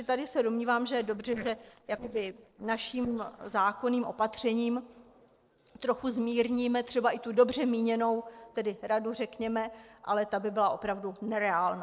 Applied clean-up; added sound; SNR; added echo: neural separator model SepFormer DNS4.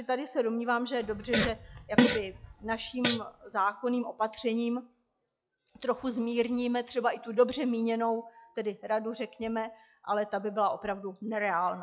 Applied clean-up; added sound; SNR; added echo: classical method log-MMSE.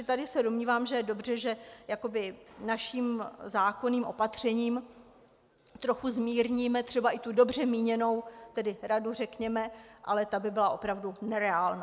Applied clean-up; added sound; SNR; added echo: none; none; none; none.